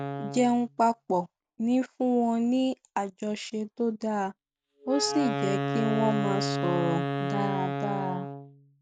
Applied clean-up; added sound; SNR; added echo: none; Wind instrument, woodwind instrument; 5 dB; none.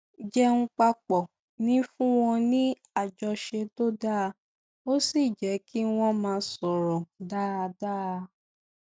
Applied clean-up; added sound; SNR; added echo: none; none; none; none.